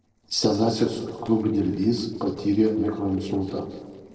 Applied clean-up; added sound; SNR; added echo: neural separator model SepFormer DNS4.